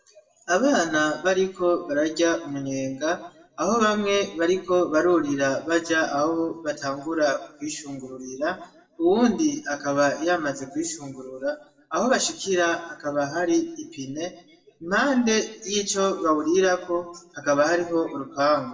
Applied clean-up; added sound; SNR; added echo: none; none; none; reverberation time 0.6 s.